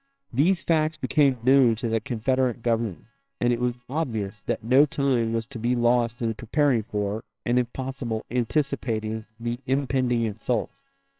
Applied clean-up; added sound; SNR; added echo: neural separator model SepFormer WHAMR!.